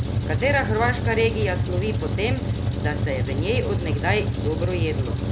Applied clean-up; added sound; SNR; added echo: none; Truck; -2 dB; none.